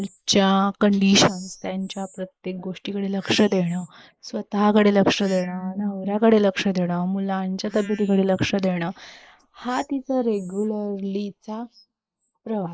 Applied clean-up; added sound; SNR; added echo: neural mask model Resemble Enhance denoiser.